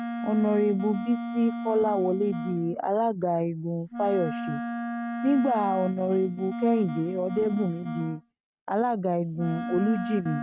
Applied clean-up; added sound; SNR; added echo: neural mask model RNNoise.